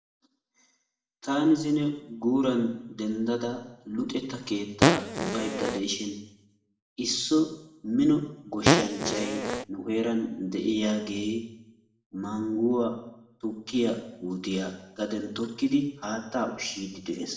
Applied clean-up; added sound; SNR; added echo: none; Fart; -4 dB; reverberation time 0.8 s.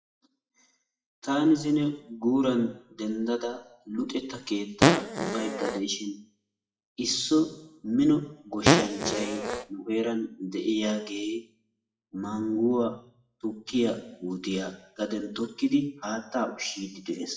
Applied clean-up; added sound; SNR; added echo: classical method WPE with log-MMSE.